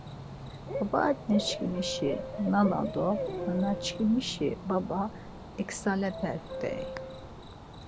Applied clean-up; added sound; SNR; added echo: none; Subway, metro, underground / Doorbell + Cricket / Bird; 7 dB; none.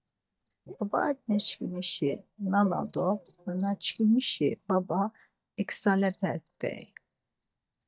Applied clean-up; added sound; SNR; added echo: neural mask model DeepFilterNet 3.